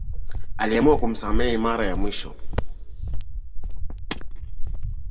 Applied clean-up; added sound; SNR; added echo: none; Cricket; -4 dB; reverberation time 0.3 s.